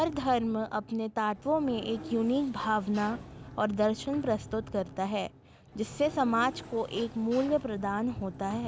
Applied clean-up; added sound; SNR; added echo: none; Sliding door; 15 dB; none.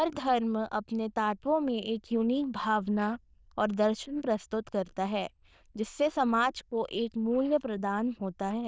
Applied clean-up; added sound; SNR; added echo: neural diffusion model UNIVERSE++.